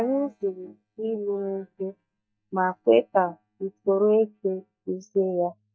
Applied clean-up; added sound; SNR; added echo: neural mask model DeepFilterNet 3.